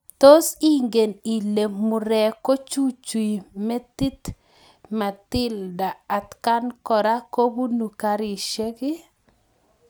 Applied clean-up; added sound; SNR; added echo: none; none; none; none.